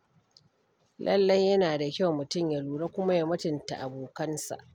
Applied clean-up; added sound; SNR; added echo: none; none; none; none.